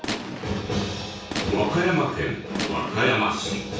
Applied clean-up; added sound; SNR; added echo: none; Gunshot, gunfire; 8 dB; reverberation time 0.6 s.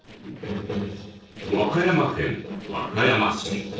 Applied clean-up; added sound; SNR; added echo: neural separator model SepFormer DNS4.